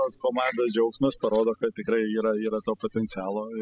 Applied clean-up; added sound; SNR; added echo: classical method spectral subtraction.